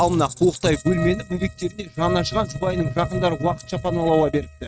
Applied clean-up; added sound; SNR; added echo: neural mask model RNNoise.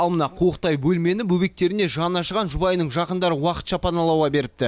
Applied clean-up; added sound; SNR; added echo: none; none; none; none.